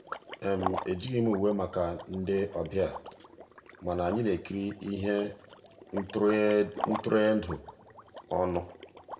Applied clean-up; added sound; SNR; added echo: none; Liquid; 12 dB; reverberation time 0.6 s.